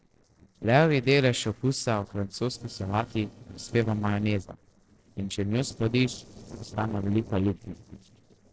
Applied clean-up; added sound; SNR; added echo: neural separator model SepFormer DNS4.